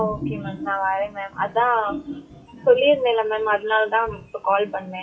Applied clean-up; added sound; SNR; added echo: classical method WPE with log-MMSE.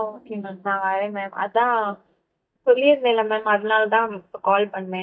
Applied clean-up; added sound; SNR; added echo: neural mask model DeepFilterNet 3.